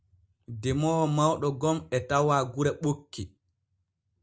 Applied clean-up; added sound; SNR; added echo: none; none; none; none.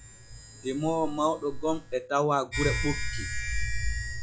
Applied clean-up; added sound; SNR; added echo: classical method log-MMSE.